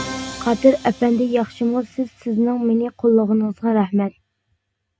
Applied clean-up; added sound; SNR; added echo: none; Musical instrument; 18 dB; none.